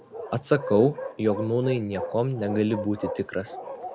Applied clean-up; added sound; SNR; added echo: none; Bark; 10 dB; none.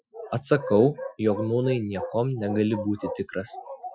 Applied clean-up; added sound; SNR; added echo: classical method Wiener filter.